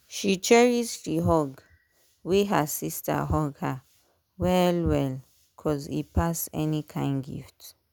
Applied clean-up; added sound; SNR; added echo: none; none; none; none.